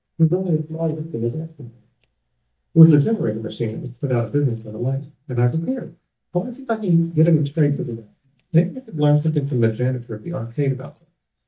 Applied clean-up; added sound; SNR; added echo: neural mask model DeepFilterNet 3.